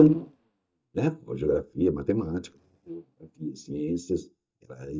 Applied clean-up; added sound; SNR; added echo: neural mask model DeepFilterNet 3.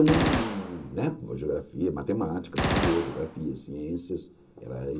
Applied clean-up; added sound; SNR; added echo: none; Gunshot, gunfire; 4 dB; reverberation time 0.2 s.